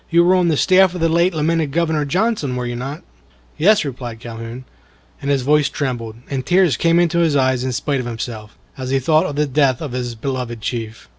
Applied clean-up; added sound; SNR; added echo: none; none; none; none.